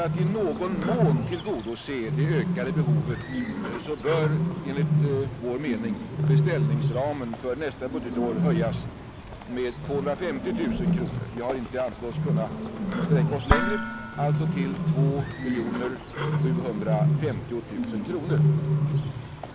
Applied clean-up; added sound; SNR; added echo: none; Dishes, pots, and pans + Bird; -5 dB; none.